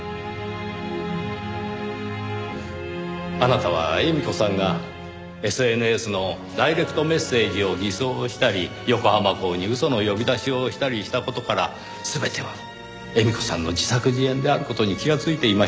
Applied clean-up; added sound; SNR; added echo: none; none; none; none.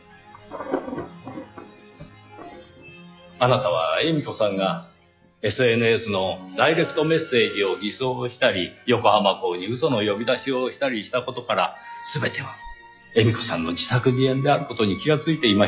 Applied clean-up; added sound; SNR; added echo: classical method log-MMSE.